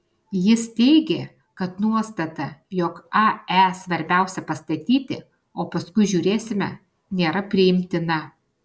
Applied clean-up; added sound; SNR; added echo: none; none; none; none.